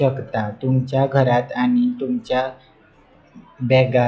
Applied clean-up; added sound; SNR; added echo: classical method log-MMSE.